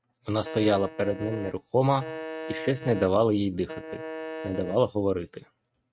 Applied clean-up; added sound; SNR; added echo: neural mask model RNNoise.